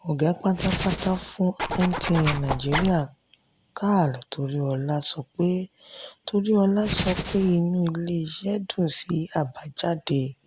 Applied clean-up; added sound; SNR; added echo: none; Hands + Zipper (clothing); 4 dB; none.